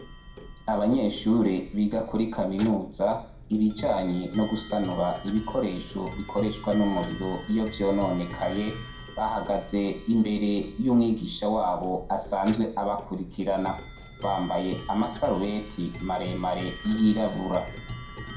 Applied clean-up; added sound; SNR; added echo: none; Clock; 13 dB; reverberation time 0.4 s.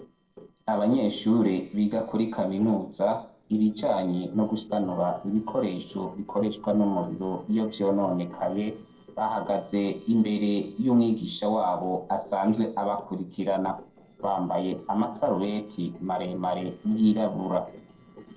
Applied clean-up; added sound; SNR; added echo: neural separator model SepFormer DNS4.